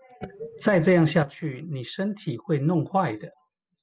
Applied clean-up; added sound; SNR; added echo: none; none; none; none.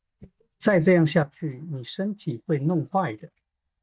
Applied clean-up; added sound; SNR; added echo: neural mask model DeepFilterNet 3.